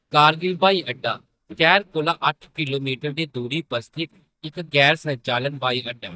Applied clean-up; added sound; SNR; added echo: neural mask model DeepFilterNet 3.